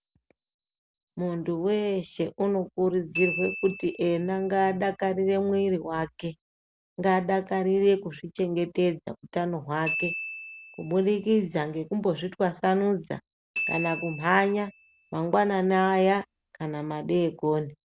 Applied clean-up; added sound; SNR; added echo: none; Glockenspiel; 12 dB; none.